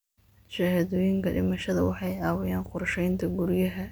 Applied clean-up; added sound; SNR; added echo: none; none; none; none.